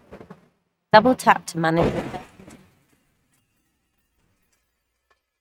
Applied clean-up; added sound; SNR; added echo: neural mask model RNNoise.